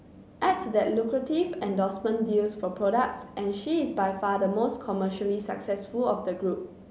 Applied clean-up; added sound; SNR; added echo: none; none; none; none.